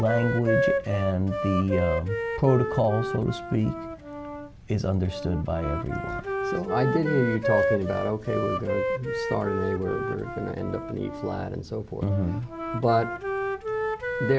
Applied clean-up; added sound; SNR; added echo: none; Wind instrument, woodwind instrument; 3 dB; none.